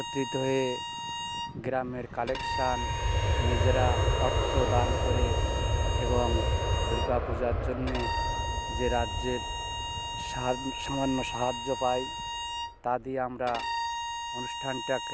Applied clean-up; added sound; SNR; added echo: none; Aircraft + Bowed string instrument; -3 dB; none.